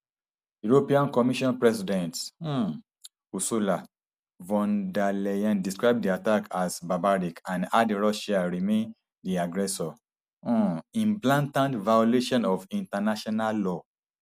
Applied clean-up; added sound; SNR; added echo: none; none; none; none.